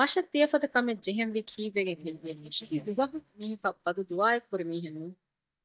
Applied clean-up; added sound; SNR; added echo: neural mask model DeepFilterNet 3.